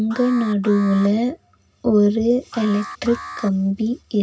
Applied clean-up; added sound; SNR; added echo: none; Alarm; 16 dB; reverberation time 0.4 s.